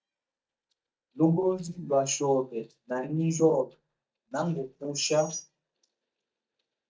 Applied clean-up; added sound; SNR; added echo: neural mask model DeepFilterNet 3.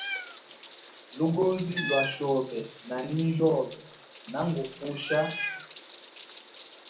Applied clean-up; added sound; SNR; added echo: none; Meow; 8 dB; reverberation time 0.4 s.